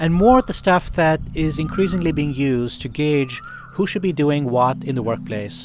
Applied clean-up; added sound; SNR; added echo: none; Bird; 16 dB; none.